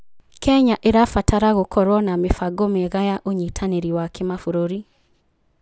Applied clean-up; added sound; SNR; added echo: none; none; none; none.